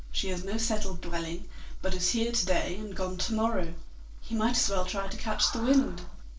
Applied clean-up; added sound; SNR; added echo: neural separator model SepFormer DNS4.